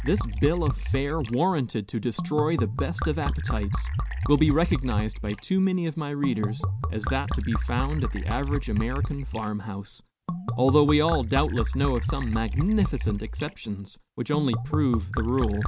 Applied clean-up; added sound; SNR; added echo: none; Liquid; 2 dB; none.